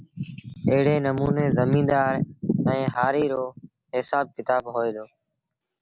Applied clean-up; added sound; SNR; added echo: none; none; none; none.